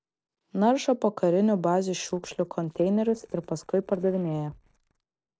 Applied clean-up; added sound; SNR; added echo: neural separator model SepFormer DNS4.